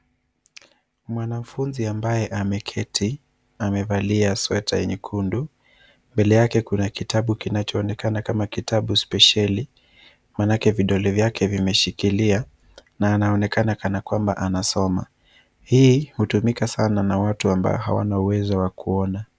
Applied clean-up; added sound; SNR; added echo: none; none; none; none.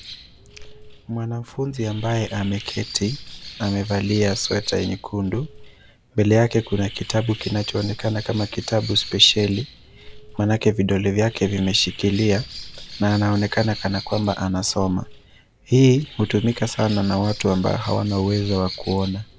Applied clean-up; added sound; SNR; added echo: none; Bird; 15 dB; none.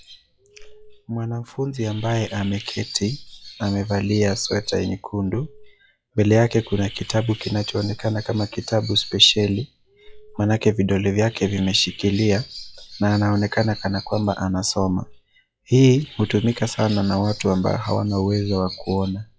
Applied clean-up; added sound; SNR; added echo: classical method log-MMSE.